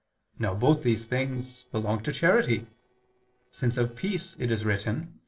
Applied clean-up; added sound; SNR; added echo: neural separator model SepFormer DNS4.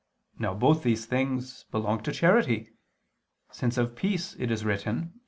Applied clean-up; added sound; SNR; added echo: none; none; none; none.